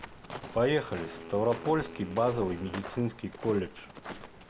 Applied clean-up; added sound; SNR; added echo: none; Walk, footsteps + Wind instrument, woodwind instrument; 12 dB; none.